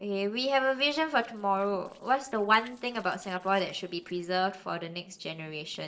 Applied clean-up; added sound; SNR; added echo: neural separator model SepFormer DNS4.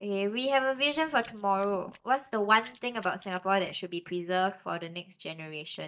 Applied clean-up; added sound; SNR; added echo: neural mask model DeepFilterNet 3.